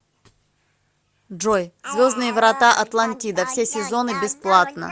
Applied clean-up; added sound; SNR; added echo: none; none; none; none.